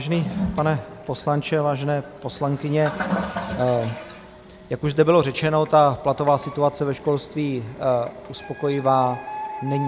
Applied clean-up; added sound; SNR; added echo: none; Printer + Toilet flush; 11 dB; none.